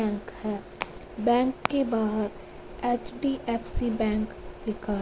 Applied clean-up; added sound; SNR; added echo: none; none; none; none.